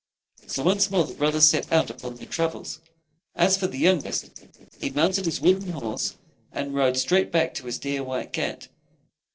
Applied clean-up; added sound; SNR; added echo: neural separator model SepFormer DNS4.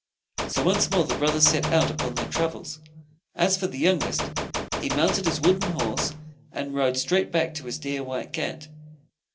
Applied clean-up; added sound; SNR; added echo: none; Gunshot, gunfire; 4 dB; reverberation time 0.2 s.